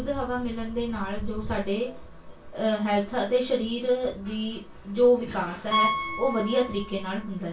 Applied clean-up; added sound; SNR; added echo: none; Piano; 9 dB; reverberation time 0.2 s.